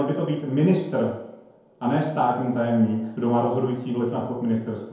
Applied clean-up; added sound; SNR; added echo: none; none; none; reverberation time 0.9 s.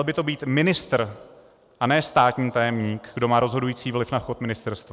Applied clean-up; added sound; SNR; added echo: none; none; none; none.